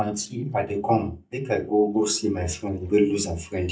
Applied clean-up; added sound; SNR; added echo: neural mask model DeepFilterNet 3.